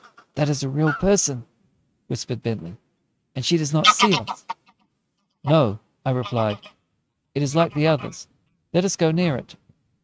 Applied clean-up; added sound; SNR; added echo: neural mask model RNNoise.